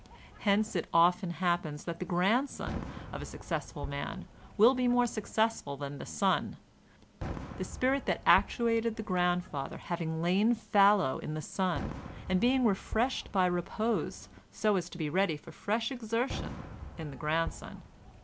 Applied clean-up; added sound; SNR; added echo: none; Fireworks; 14 dB; none.